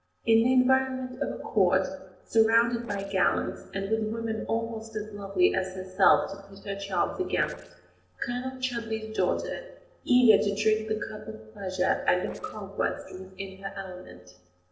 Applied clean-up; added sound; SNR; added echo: neural separator model SepFormer DNS4.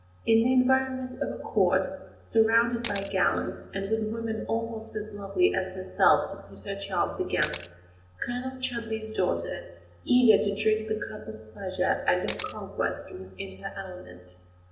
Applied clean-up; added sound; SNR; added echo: none; Camera; 7 dB; reverberation time 0.7 s.